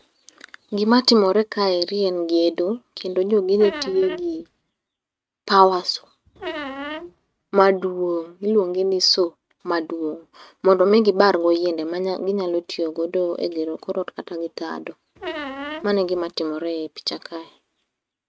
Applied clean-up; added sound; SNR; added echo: neural mask model RNNoise.